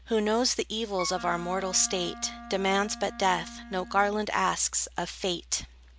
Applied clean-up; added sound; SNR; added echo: none; Wind instrument, woodwind instrument; 14 dB; none.